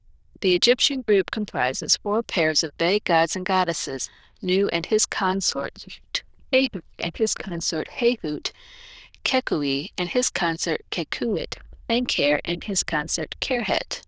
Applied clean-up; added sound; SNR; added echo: neural diffusion model UNIVERSE++.